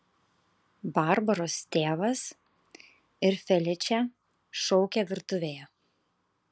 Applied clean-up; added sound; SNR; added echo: none; none; none; none.